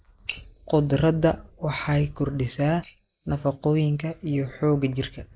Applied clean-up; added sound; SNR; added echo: neural mask model Resemble Enhance denoiser.